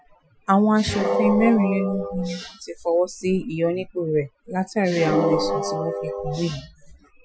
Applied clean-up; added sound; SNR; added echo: classical method Wiener filter.